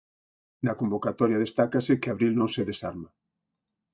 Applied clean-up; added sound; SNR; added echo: neural mask model DeepFilterNet 3.